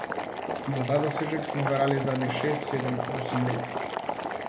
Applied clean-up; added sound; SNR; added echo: none; Boiling; 2 dB; none.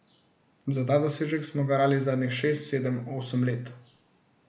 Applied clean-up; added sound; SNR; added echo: none; none; none; none.